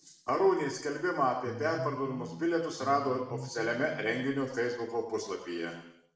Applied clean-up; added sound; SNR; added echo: none; Electric guitar; 12 dB; reverberation time 0.8 s.